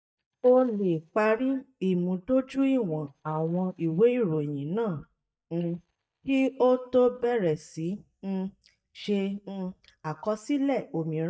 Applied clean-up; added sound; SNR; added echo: neural mask model DeepFilterNet 3.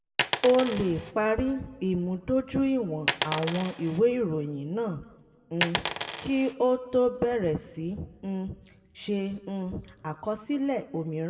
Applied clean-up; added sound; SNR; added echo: none; Coin (dropping); 0 dB; reverberation time 1.4 s.